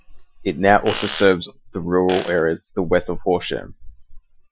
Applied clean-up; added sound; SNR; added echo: classical method Wiener filter.